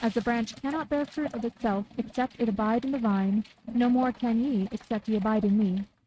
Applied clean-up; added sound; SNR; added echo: neural mask model RNNoise.